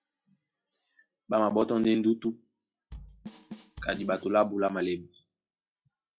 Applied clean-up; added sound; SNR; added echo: classical method log-MMSE.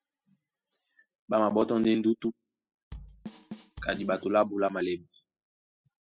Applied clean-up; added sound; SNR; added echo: classical method spectral subtraction.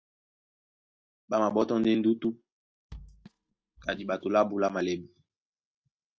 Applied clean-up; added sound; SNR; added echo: neural mask model DeepFilterNet 3.